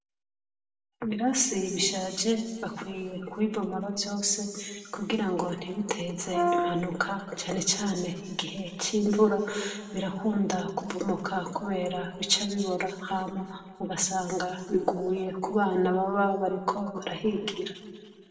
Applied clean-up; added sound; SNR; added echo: none; Brass instrument; 0 dB; reverberation time 1.7 s.